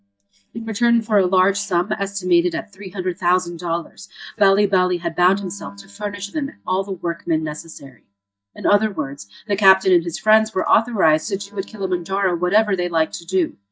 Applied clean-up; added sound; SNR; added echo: neural mask model DeepFilterNet 3.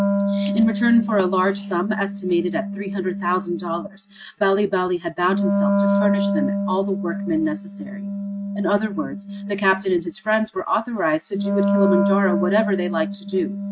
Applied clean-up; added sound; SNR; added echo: neural mask model RNNoise.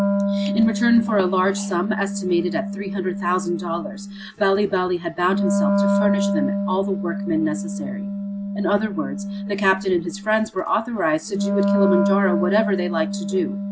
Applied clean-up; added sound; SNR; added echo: none; Wind instrument, woodwind instrument; 1 dB; none.